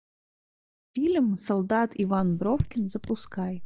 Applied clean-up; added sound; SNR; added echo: neural mask model DeepFilterNet 3.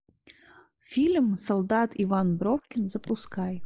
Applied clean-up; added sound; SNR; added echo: neural mask model Resemble Enhance denoiser.